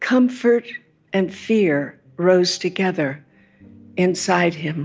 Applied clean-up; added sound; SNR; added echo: none; none; none; none.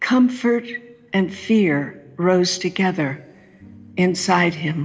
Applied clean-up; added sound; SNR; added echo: none; none; none; reverberation time 0.8 s.